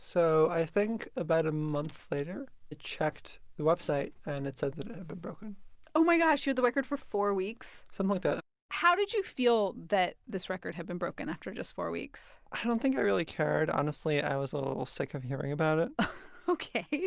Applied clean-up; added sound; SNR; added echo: none; none; none; none.